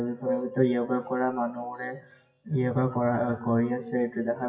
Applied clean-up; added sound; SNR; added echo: classical method WPE with log-MMSE.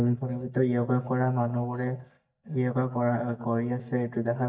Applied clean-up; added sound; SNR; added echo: neural mask model DeepFilterNet 3.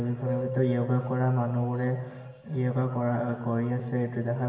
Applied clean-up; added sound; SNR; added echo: none; Piano; 14 dB; reverberation time 1.1 s.